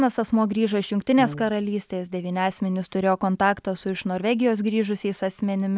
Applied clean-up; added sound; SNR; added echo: none; Brass instrument; 13 dB; none.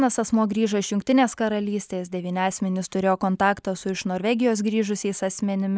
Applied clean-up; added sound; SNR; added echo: neural mask model Resemble Enhance denoiser.